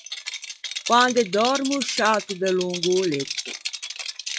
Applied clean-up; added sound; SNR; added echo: classical method log-MMSE.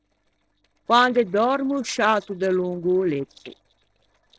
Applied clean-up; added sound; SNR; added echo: neural separator model SepFormer DNS4.